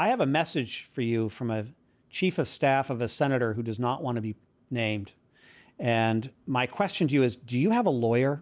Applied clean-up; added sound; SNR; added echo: none; none; none; none.